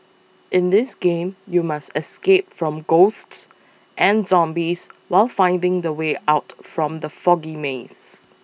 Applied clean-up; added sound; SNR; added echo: none; none; none; none.